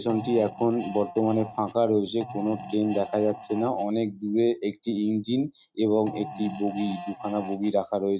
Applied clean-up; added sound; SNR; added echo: neural mask model RNNoise.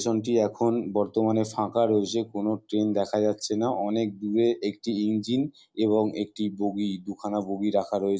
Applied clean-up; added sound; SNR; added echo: none; none; none; none.